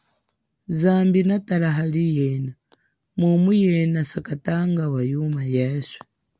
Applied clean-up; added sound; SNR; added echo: none; none; none; none.